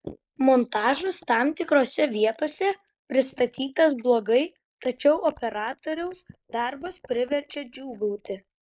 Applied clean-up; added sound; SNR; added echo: neural mask model Resemble Enhance denoiser.